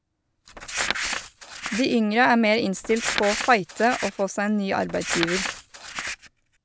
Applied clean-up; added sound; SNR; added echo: none; Crumpling, crinkling; 7 dB; none.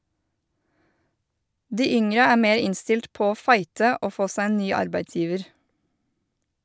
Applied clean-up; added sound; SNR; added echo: none; none; none; none.